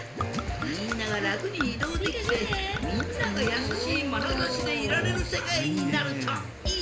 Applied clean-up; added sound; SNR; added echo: none; Gurgling / Chink, clink / Liquid; 9 dB; reverberation time 1.5 s.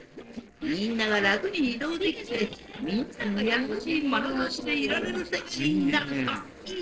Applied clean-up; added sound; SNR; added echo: neural separator model SepFormer DNS4.